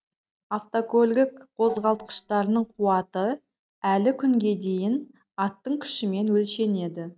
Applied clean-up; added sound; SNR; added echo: neural mask model RNNoise.